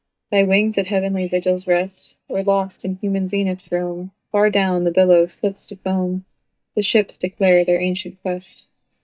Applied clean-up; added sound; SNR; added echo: neural mask model DeepFilterNet 3.